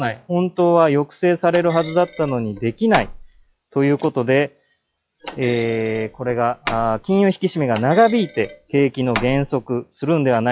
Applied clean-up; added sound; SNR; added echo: classical method log-MMSE.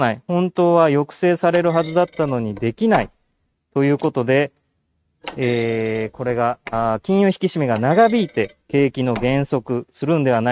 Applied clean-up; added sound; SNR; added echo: neural mask model RNNoise.